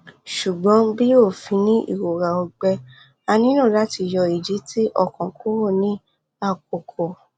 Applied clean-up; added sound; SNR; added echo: none; none; none; none.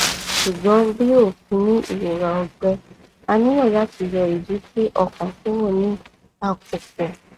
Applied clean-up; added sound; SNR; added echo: neural mask model RNNoise.